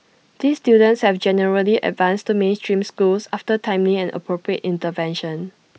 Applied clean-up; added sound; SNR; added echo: none; none; none; none.